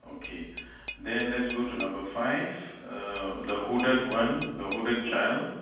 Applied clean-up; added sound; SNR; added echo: none; Tap / Glass; 13 dB; reverberation time 1.2 s.